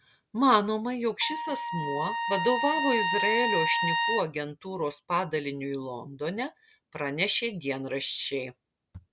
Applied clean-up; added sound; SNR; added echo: none; Trumpet; 0 dB; none.